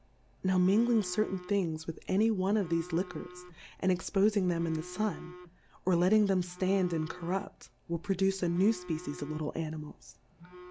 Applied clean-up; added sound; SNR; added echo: none; Telephone; 19 dB; none.